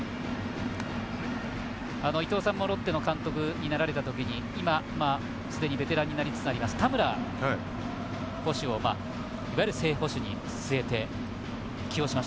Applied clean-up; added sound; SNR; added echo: none; none; none; none.